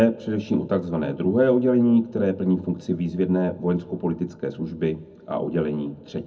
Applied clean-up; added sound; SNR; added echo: none; none; none; reverberation time 0.4 s.